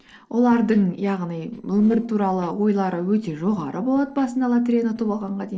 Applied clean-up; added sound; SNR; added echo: neural separator model SepFormer DNS4.